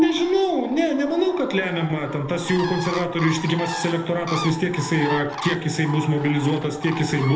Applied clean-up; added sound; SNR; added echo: none; Bird; 11 dB; reverberation time 0.7 s.